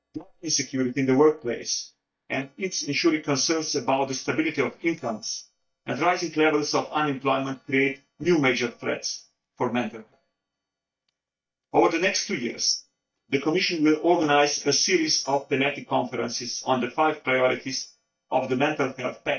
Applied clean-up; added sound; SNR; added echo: neural mask model DeepFilterNet 3.